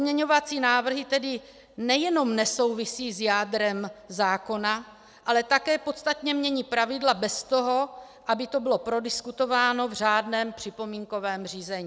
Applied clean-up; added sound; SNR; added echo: none; none; none; none.